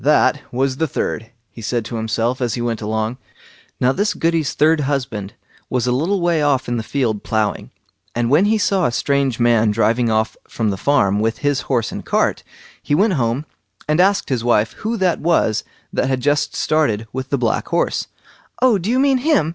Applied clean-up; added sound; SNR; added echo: none; none; none; none.